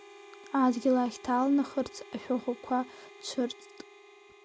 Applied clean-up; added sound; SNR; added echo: none; Harmonica; 20 dB; none.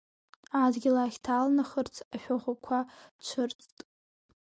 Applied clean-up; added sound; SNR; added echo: none; none; none; none.